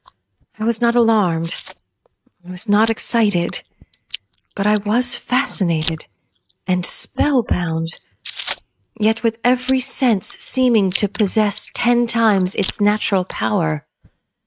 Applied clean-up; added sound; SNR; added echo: neural mask model RNNoise.